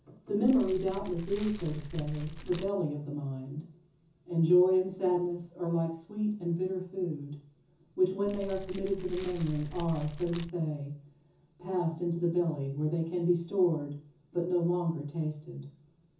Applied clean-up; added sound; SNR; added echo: none; Fire; 10 dB; reverberation time 0.6 s.